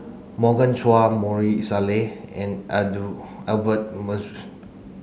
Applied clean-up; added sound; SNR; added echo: none; none; none; none.